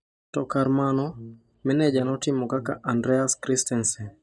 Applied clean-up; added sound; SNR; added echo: neural mask model DeepFilterNet 3.